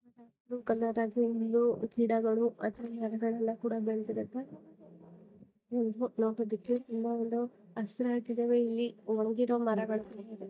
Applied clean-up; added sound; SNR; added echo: neural mask model DeepFilterNet 3.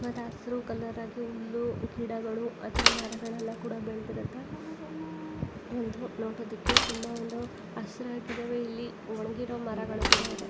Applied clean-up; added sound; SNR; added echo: none; Mechanisms / Bicycle; 0 dB; none.